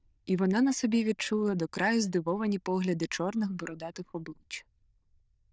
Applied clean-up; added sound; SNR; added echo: neural diffusion model UNIVERSE++.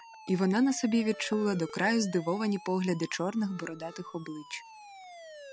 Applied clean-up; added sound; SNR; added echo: none; Siren; 18 dB; none.